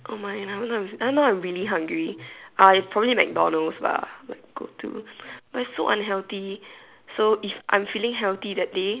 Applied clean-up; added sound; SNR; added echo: none; none; none; none.